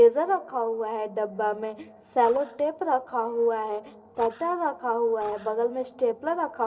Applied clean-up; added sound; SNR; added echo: neural separator model SepFormer DNS4.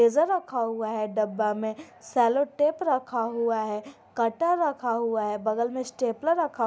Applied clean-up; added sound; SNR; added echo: none; none; none; none.